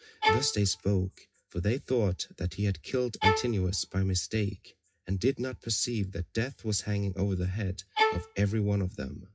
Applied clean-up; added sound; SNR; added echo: classical method WPE with log-MMSE.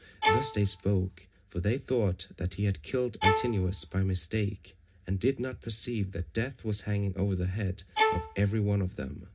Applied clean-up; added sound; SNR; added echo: none; Bowed string instrument; 1 dB; reverberation time 0.3 s.